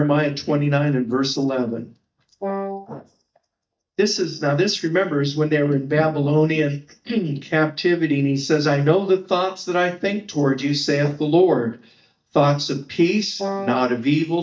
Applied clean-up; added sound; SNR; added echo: neural mask model DeepFilterNet 3.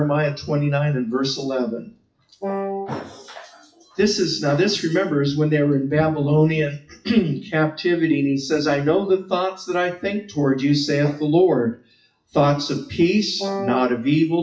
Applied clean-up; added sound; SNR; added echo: classical method WPE with log-MMSE.